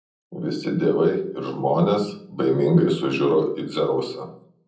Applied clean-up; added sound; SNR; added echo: none; none; none; reverberation time 0.6 s.